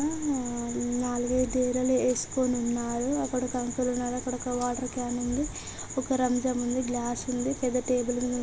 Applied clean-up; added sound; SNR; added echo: none; Fireworks; 20 dB; none.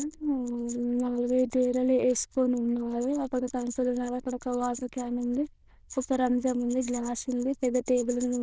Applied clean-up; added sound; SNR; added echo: neural diffusion model UNIVERSE++.